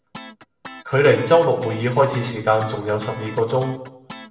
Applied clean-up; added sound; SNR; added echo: none; Guitar; 18 dB; reverberation time 0.8 s.